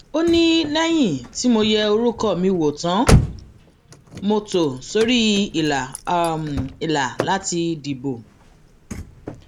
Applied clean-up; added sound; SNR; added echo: none; Slam / Car; 7 dB; none.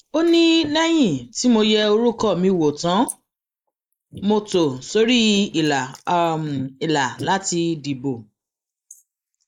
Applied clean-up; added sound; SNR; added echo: neural mask model Resemble Enhance denoiser.